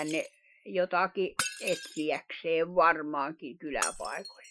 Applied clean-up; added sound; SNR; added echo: classical method Wiener filter.